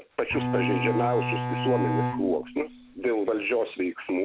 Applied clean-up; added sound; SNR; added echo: none; Bowed string instrument; 1 dB; none.